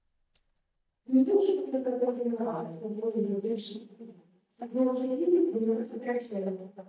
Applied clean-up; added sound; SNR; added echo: neural mask model DeepFilterNet 3.